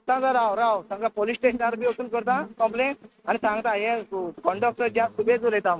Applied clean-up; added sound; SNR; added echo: neural mask model RNNoise.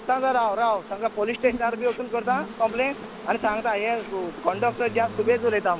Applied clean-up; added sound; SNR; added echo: none; Insect; 12 dB; none.